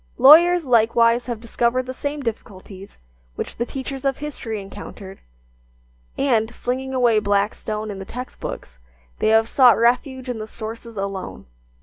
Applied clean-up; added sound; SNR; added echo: none; none; none; none.